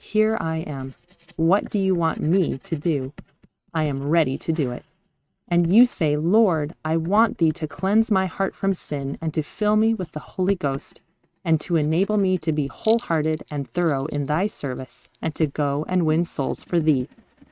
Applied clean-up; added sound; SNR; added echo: neural mask model RNNoise.